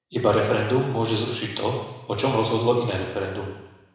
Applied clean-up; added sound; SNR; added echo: none; none; none; reverberation time 1.0 s.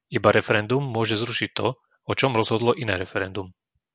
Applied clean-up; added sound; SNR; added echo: none; none; none; none.